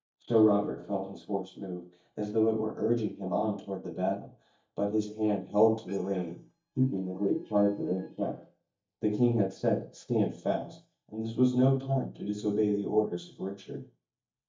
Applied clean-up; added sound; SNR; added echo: neural mask model DeepFilterNet 3.